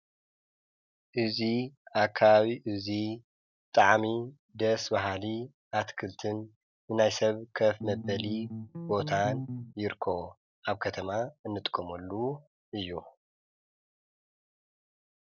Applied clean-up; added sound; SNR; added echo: neural separator model SepFormer DNS4.